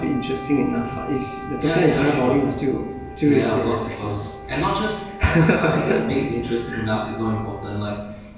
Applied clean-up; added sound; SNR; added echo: none; Wind instrument, woodwind instrument; 15 dB; reverberation time 1.8 s.